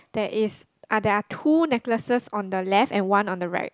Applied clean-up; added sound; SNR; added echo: none; none; none; none.